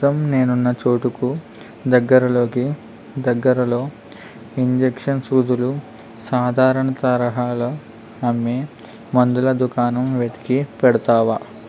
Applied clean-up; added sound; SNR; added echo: none; none; none; none.